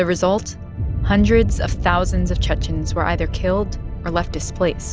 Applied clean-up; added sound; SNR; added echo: none; none; none; none.